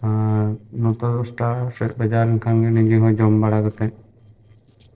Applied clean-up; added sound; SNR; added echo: neural separator model SepFormer DNS4.